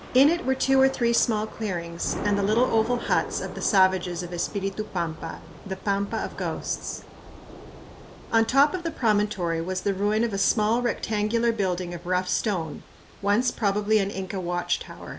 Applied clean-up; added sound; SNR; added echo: none; Thunder / Rain; 14 dB; none.